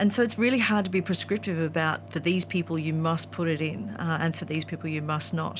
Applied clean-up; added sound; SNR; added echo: none; Mechanical fan; 16 dB; none.